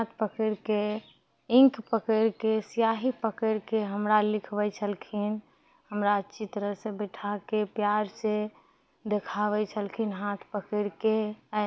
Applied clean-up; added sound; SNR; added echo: none; none; none; none.